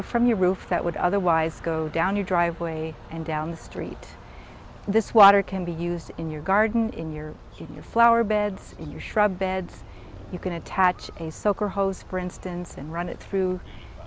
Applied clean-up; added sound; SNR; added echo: none; none; none; none.